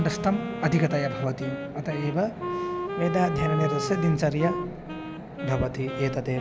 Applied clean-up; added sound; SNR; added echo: none; Wind instrument, woodwind instrument; 7 dB; none.